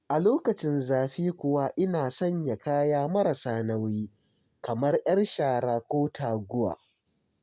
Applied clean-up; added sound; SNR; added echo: none; none; none; none.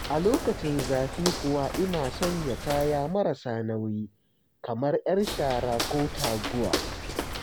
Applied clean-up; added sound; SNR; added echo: none; Walk, footsteps; 6 dB; none.